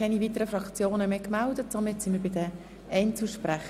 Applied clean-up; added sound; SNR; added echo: none; none; none; none.